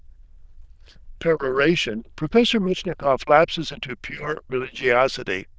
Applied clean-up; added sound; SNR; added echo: neural diffusion model UNIVERSE++.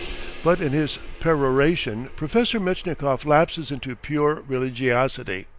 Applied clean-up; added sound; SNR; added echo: none; Crash cymbal + Frog; 16 dB; none.